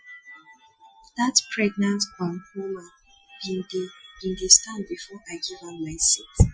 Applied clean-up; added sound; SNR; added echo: classical method Wiener filter.